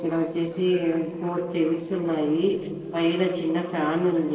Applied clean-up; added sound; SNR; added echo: neural separator model SepFormer DNS4.